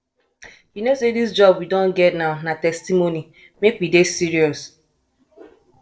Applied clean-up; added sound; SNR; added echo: neural separator model SepFormer DNS4.